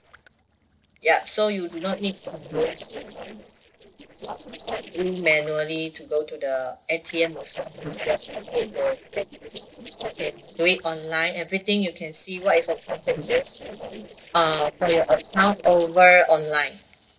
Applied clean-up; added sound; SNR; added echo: neural separator model SepFormer DNS4.